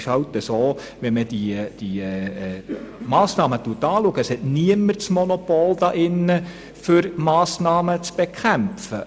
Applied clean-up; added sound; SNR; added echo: none; none; none; none.